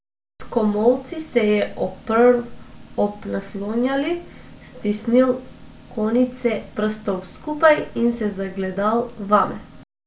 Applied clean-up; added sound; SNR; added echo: none; none; none; none.